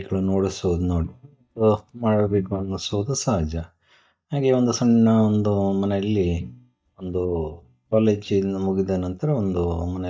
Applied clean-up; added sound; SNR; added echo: neural mask model DeepFilterNet 3.